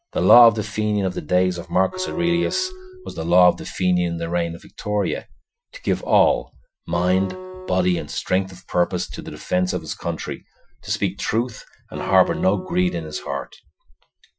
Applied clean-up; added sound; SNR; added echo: classical method Wiener filter.